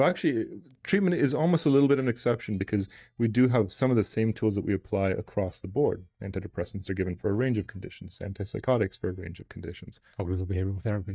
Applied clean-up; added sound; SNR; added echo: neural mask model DeepFilterNet 3.